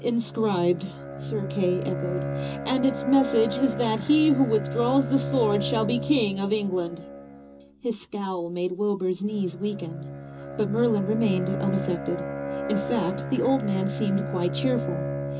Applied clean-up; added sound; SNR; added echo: none; Bowed string instrument; 6 dB; reverberation time 0.2 s.